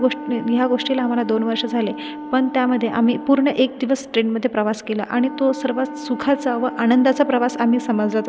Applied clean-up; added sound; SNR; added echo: none; Wind instrument, woodwind instrument; 13 dB; none.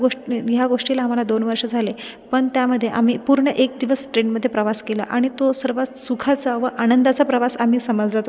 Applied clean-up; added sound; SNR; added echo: none; none; none; none.